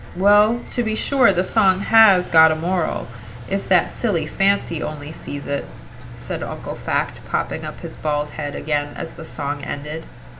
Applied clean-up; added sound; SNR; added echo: none; Engine; 13 dB; none.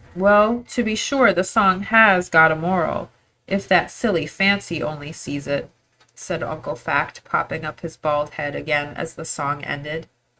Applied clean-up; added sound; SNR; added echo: neural mask model RNNoise.